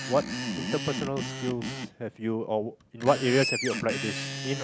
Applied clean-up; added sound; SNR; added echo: none; Screech; 5 dB; none.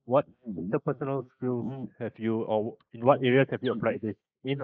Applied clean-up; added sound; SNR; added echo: neural mask model Resemble Enhance denoiser.